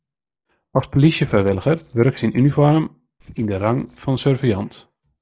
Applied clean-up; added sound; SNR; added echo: neural separator model SepFormer DNS4.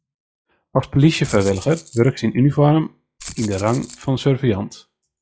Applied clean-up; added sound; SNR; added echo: classical method log-MMSE.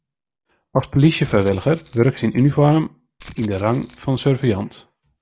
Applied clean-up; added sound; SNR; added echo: none; Rattle (instrument); 18 dB; none.